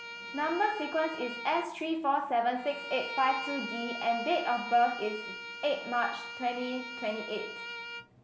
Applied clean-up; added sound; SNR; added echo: none; Bowed string instrument; 9 dB; none.